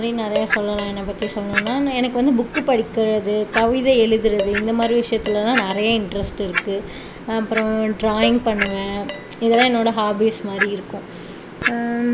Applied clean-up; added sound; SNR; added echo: none; Clock + Dishes, pots, and pans; 9 dB; none.